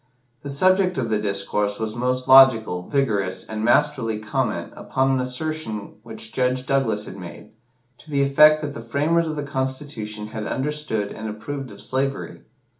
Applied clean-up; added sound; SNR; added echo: none; none; none; none.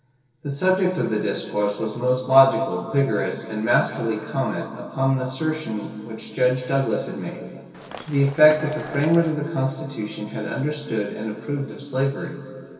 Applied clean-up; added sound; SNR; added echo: neural separator model SepFormer DNS4.